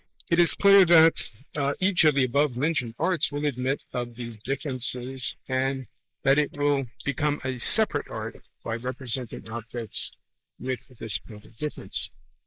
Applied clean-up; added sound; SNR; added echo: neural mask model Resemble Enhance denoiser.